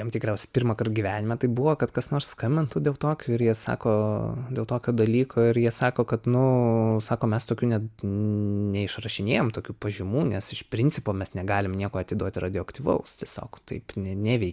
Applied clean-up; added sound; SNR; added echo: none; none; none; none.